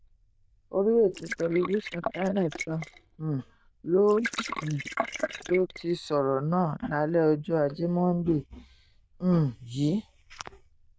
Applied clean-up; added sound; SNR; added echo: neural diffusion model UNIVERSE++.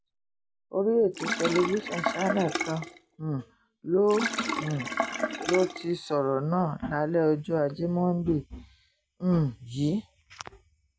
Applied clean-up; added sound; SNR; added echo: none; Sink (filling or washing); 5 dB; none.